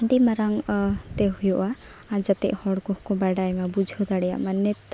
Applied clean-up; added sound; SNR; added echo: none; none; none; none.